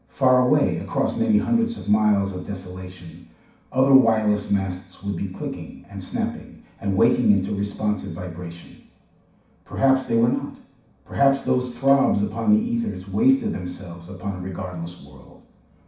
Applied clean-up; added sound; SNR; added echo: none; Bowed string instrument; 16 dB; reverberation time 0.6 s.